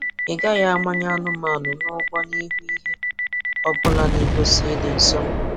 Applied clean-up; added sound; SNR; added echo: none; Boom; -1 dB; none.